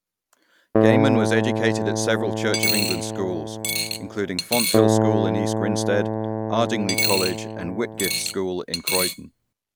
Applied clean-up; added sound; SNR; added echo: none; Coin (dropping) + Keyboard (musical); -3 dB; none.